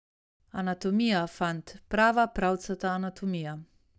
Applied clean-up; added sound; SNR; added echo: none; none; none; none.